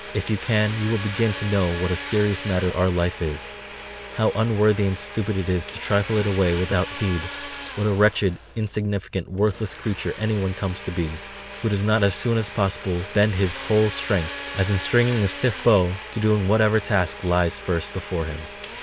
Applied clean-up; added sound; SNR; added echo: none; Domestic sounds, home sounds; 12 dB; none.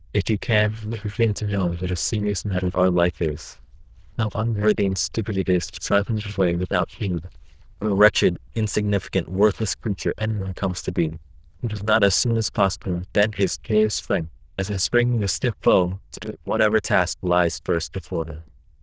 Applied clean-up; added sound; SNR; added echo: neural diffusion model UNIVERSE++.